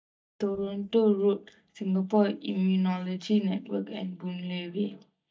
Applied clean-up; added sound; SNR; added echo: neural mask model DeepFilterNet 3.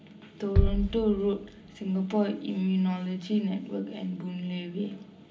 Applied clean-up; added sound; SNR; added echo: none; Bass drum; 3 dB; reverberation time 0.4 s.